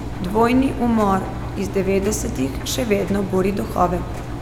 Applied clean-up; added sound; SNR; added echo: none; Engine; 7 dB; none.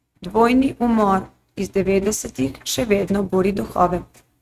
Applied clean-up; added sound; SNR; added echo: neural mask model RNNoise.